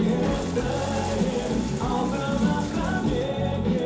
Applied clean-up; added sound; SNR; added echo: none; Toilet flush / Water; 14 dB; reverberation time 0.5 s.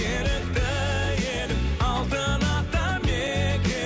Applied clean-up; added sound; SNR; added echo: none; none; none; none.